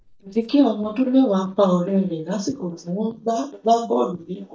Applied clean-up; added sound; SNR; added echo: neural mask model DeepFilterNet 3.